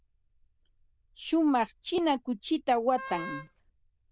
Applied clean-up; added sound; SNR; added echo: neural diffusion model UNIVERSE++.